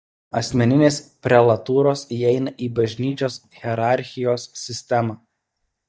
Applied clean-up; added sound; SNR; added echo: neural mask model DeepFilterNet 3.